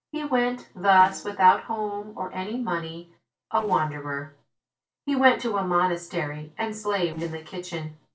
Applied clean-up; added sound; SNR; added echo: neural separator model SepFormer DNS4.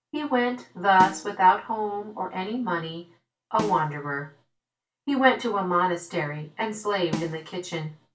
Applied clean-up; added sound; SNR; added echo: none; Snare drum; 10 dB; reverberation time 0.2 s.